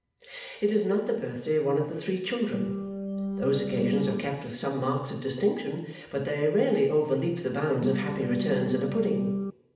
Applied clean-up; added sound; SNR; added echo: none; Organ; 3 dB; reverberation time 0.8 s.